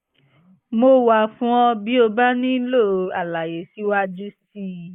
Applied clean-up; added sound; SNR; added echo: neural mask model Resemble Enhance denoiser.